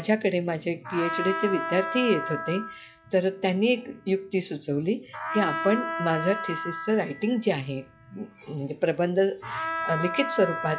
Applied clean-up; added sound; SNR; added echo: classical method log-MMSE.